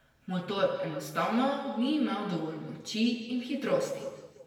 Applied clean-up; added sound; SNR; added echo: none; none; none; reverberation time 1.3 s.